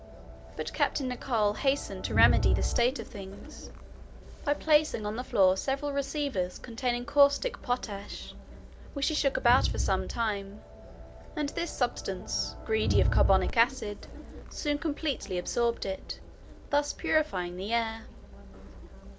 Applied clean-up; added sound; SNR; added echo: none; Crowd; 4 dB; none.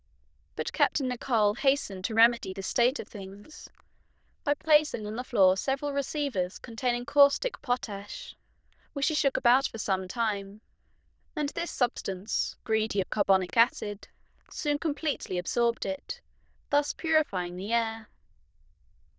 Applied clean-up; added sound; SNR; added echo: neural diffusion model UNIVERSE++.